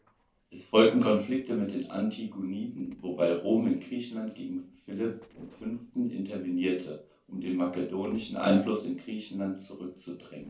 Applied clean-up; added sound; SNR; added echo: neural separator model SepFormer DNS4.